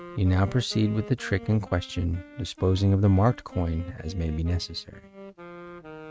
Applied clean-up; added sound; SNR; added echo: neural mask model RNNoise.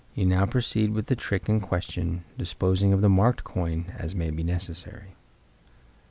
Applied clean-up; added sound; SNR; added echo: none; none; none; none.